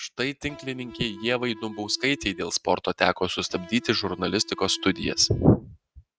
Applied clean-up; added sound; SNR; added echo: neural mask model RNNoise.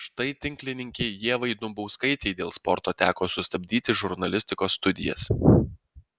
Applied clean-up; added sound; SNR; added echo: none; none; none; none.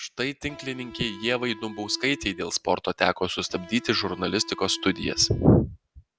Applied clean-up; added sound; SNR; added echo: none; Electric guitar; 17 dB; none.